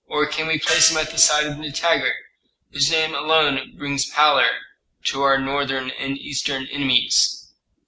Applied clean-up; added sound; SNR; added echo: none; Gong; 8 dB; none.